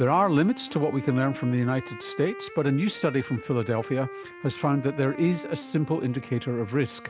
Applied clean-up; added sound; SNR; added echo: none; Wind instrument, woodwind instrument; 15 dB; none.